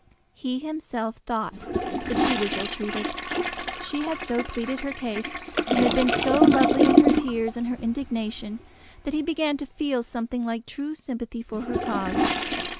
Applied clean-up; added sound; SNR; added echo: none; Toilet flush; -2 dB; none.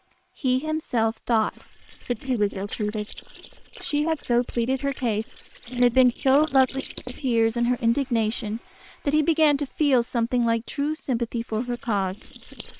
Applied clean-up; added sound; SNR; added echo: neural separator model SepFormer WHAM!.